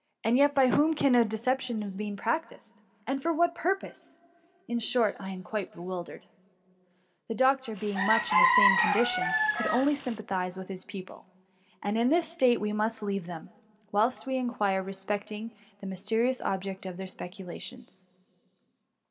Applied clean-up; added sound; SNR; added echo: none; Chicken, rooster; -3 dB; reverberation time 1.6 s.